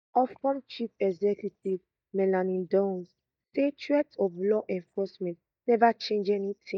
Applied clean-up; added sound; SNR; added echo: neural mask model DeepFilterNet 3.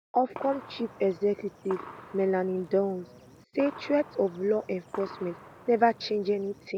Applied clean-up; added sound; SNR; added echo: none; Gunshot, gunfire; 17 dB; none.